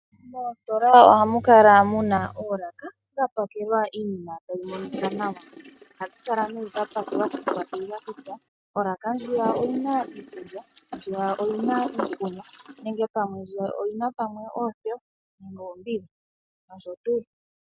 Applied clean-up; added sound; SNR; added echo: neural mask model RNNoise.